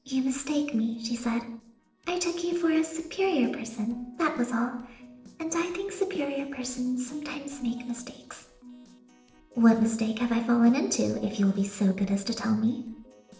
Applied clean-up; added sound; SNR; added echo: neural separator model SepFormer DNS4.